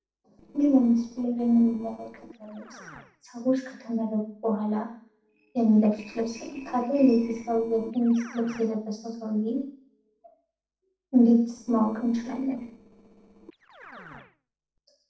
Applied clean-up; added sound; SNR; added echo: neural separator model SepFormer DNS4.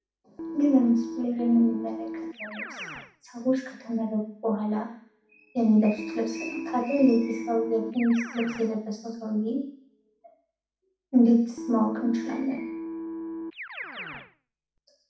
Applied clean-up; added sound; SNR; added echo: none; Keyboard (musical); 11 dB; reverberation time 0.6 s.